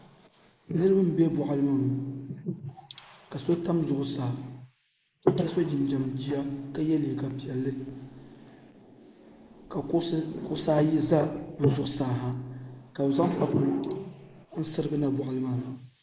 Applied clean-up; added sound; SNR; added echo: neural mask model Resemble Enhance denoiser.